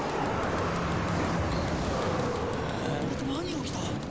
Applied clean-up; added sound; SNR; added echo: none; Bicycle; 19 dB; none.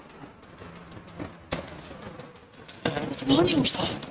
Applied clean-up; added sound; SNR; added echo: neural mask model RNNoise.